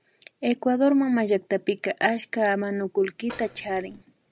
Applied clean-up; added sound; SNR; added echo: none; Door; 18 dB; none.